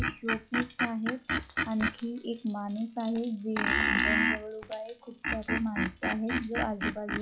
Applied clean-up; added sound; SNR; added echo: classical method log-MMSE.